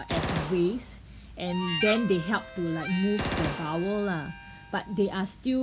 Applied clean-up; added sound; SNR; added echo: none; Harmonica + Gunshot, gunfire; 7 dB; none.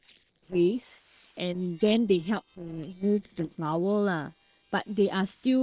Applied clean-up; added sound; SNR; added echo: neural separator model SepFormer WHAM!.